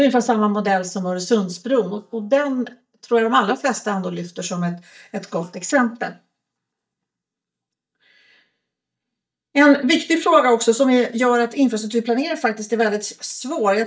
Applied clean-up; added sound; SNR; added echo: neural mask model DeepFilterNet 3.